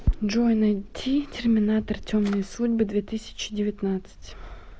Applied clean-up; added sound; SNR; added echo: none; Drawer open or close; 17 dB; none.